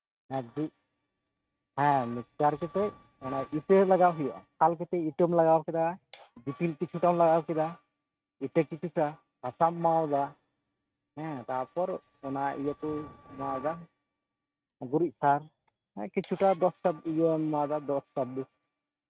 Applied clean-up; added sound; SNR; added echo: neural mask model RNNoise.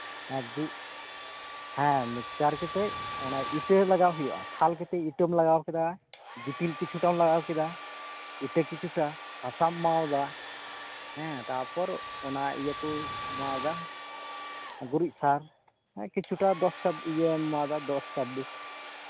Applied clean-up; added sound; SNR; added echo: none; Domestic sounds, home sounds; 11 dB; none.